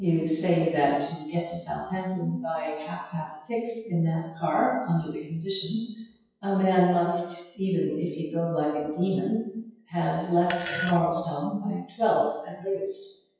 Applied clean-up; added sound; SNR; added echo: classical method WPE with log-MMSE.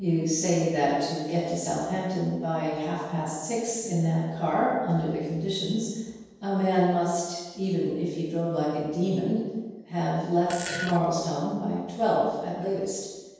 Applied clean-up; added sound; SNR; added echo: neural separator model SepFormer DNS4.